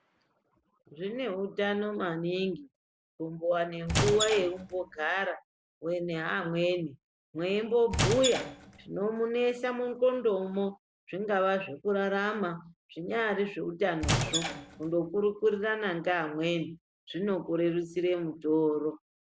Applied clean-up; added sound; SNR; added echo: none; Squeak / Wood; 1 dB; none.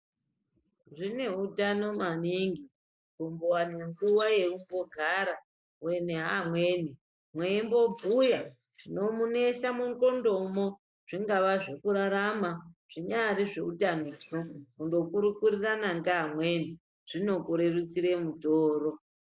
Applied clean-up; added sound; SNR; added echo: neural mask model Resemble Enhance denoiser.